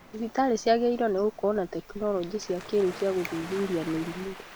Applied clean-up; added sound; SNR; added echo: none; Waves, surf; 16 dB; none.